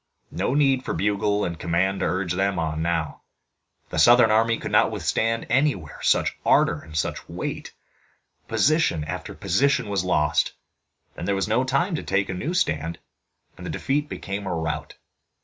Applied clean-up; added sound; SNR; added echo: none; none; none; none.